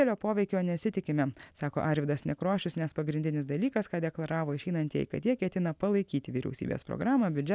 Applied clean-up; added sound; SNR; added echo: none; none; none; none.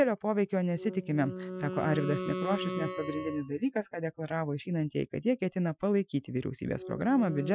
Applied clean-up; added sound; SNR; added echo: classical method Wiener filter.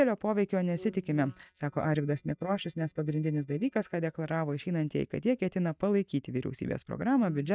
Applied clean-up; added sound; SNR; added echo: neural mask model DeepFilterNet 3.